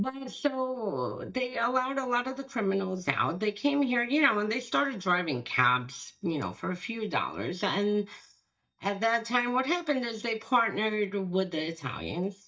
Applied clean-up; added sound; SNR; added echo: neural mask model DeepFilterNet 3.